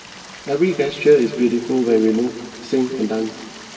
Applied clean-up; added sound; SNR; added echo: none; Stream; 19 dB; reverberation time 2.0 s.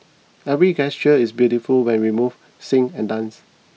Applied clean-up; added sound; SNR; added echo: none; none; none; none.